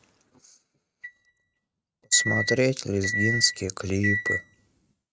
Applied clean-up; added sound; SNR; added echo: neural mask model RNNoise.